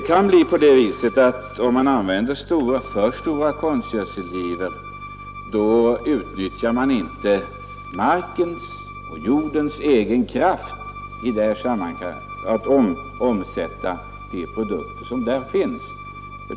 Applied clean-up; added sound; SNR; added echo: none; Bowed string instrument; 17 dB; none.